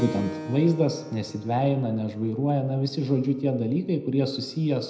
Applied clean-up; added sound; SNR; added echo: none; Keyboard (musical); 16 dB; reverberation time 0.8 s.